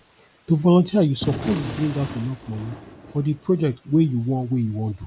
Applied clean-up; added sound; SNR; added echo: none; Gunshot, gunfire; 12 dB; none.